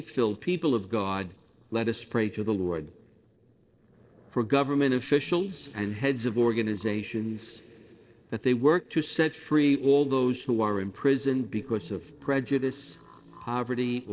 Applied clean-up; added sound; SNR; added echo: neural separator model SepFormer DNS4.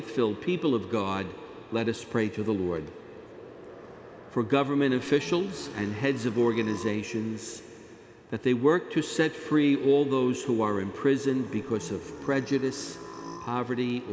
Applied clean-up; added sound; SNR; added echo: none; Burping, eructation; 16 dB; none.